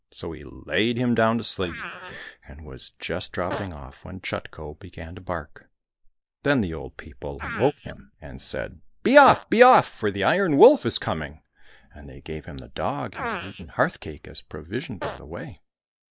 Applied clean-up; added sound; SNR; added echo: neural mask model Resemble Enhance denoiser.